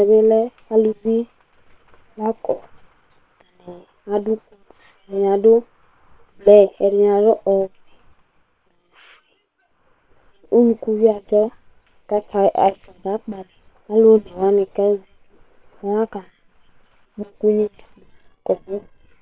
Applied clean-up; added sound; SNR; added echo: neural separator model SepFormer WHAM!.